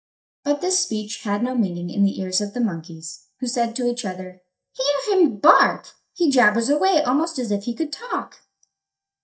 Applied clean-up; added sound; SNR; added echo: neural mask model DeepFilterNet 3.